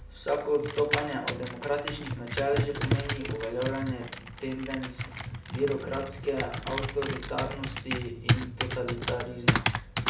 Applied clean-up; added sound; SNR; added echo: none; Computer keyboard; 0 dB; reverberation time 0.6 s.